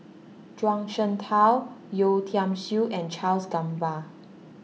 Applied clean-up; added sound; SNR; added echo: none; none; none; none.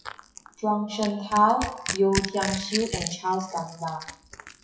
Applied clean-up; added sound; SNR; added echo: classical method WPE with log-MMSE.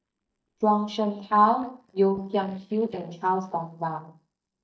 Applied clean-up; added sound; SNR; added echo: neural mask model DeepFilterNet 3.